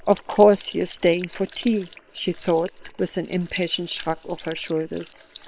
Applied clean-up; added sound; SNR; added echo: neural separator model SepFormer WHAM!.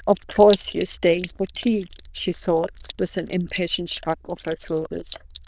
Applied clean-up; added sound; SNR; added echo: neural diffusion model UNIVERSE++.